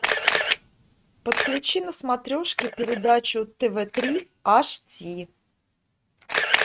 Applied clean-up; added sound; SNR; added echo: neural mask model RNNoise.